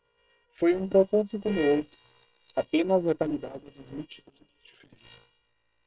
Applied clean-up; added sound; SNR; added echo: neural separator model SepFormer WHAM!.